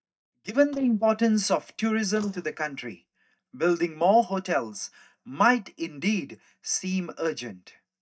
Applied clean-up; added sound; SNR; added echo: neural mask model DeepFilterNet 3.